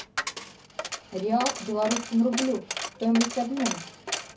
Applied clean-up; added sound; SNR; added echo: none; Coin (dropping); 6 dB; reverberation time 0.4 s.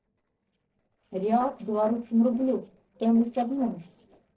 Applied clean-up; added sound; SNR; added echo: neural separator model SepFormer DNS4.